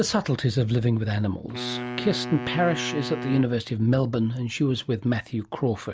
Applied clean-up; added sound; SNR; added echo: none; Wind instrument, woodwind instrument; 10 dB; none.